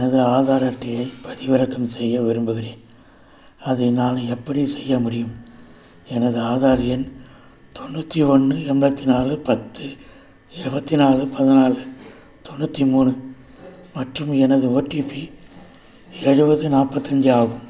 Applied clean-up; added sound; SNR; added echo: none; none; none; none.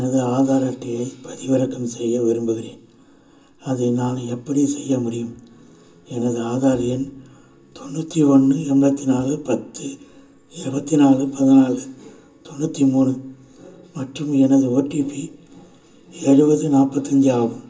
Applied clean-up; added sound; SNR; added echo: none; none; none; reverberation time 0.2 s.